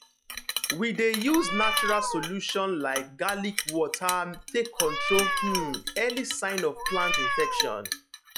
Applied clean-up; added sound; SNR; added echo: classical method log-MMSE.